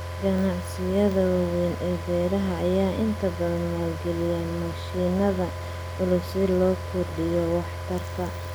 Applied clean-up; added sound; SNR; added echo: none; Car; 7 dB; none.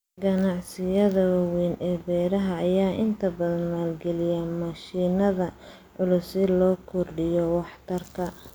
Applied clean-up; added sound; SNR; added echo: none; none; none; none.